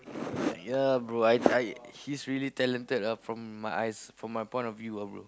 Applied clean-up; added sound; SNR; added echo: none; none; none; none.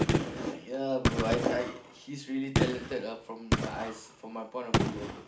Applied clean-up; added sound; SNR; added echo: none; Gunshot, gunfire; -3 dB; reverberation time 0.4 s.